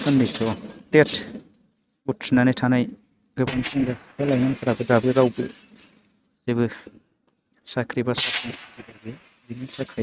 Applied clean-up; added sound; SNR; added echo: neural mask model RNNoise.